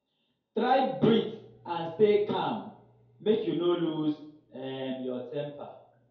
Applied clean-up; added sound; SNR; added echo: none; none; none; reverberation time 2.2 s.